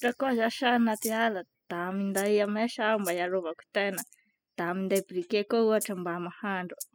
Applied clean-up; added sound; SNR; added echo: classical method spectral subtraction.